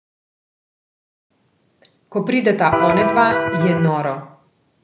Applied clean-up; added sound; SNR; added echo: none; Electric guitar; -2 dB; none.